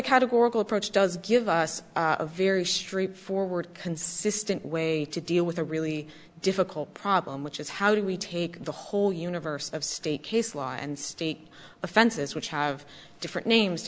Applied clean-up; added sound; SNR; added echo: none; none; none; none.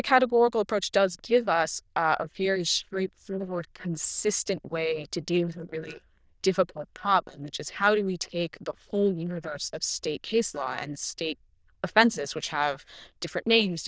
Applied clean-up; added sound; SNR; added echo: neural diffusion model UNIVERSE++.